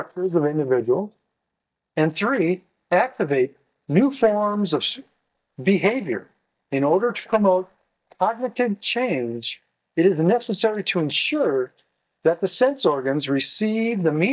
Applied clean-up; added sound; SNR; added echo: neural mask model DeepFilterNet 3.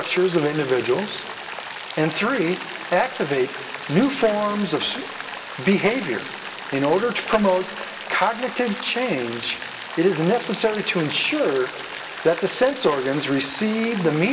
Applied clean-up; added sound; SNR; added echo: none; Rain; 10 dB; reverberation time 1.5 s.